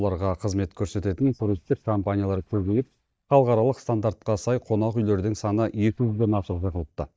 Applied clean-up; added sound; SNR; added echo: neural mask model DeepFilterNet 3.